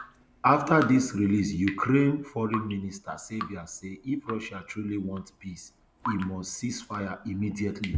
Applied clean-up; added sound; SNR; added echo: none; Drip; 15 dB; none.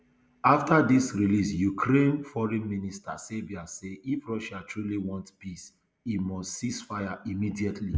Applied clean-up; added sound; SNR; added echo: none; none; none; none.